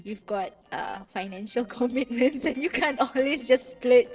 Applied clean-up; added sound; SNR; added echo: neural separator model SepFormer DNS4.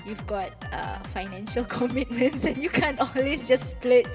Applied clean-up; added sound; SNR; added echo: none; Drum kit; 13 dB; reverberation time 1.6 s.